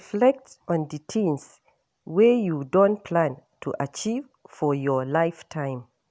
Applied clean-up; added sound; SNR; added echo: none; none; none; none.